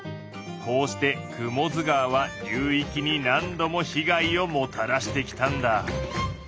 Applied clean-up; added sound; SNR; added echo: none; none; none; none.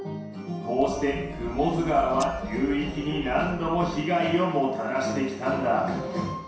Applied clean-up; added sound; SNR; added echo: none; Scissors; 14 dB; reverberation time 0.7 s.